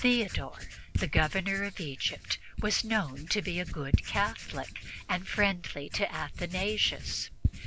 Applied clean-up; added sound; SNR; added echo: none; Writing; 4 dB; none.